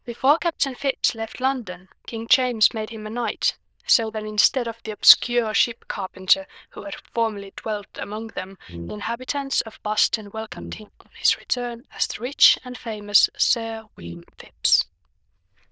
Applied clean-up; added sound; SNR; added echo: neural diffusion model UNIVERSE++.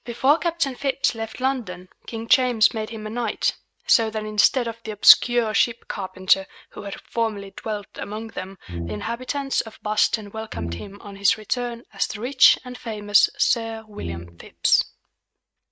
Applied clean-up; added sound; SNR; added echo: neural mask model RNNoise.